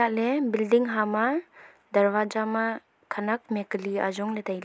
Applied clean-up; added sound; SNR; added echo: none; none; none; none.